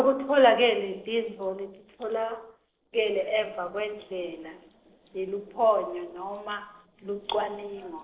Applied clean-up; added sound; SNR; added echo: neural separator model SepFormer DNS4.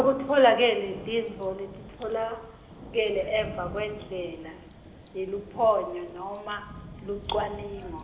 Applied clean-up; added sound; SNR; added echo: none; Thunder; 16 dB; reverberation time 0.8 s.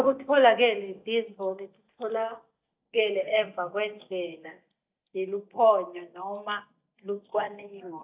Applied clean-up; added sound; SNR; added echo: neural mask model DeepFilterNet 3.